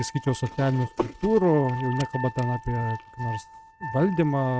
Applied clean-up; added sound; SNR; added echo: neural mask model RNNoise.